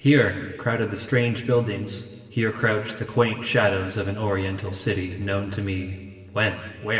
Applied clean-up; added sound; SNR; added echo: none; none; none; reverberation time 2.8 s.